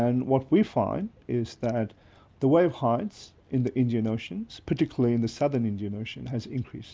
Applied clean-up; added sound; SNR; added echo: none; none; none; none.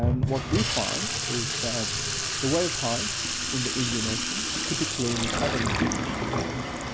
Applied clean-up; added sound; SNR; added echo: none; Sink (filling or washing) / Water tap, faucet; -3 dB; none.